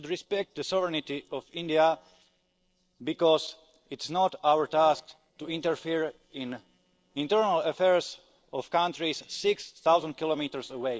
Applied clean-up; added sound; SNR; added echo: neural separator model SepFormer DNS4.